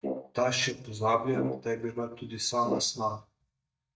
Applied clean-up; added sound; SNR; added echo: neural mask model DeepFilterNet 3.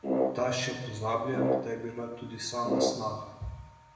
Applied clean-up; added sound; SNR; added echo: none; Brass instrument; -1 dB; reverberation time 0.9 s.